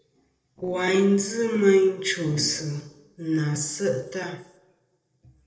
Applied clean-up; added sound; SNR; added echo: neural separator model SepFormer DNS4.